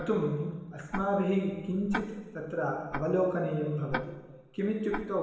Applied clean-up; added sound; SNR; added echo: none; Tick-tock; 12 dB; reverberation time 1.1 s.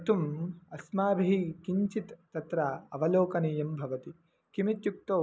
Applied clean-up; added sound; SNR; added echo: none; none; none; none.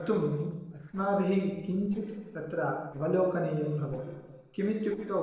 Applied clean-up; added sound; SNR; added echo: neural separator model SepFormer DNS4.